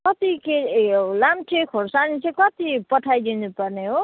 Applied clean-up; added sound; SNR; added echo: none; none; none; none.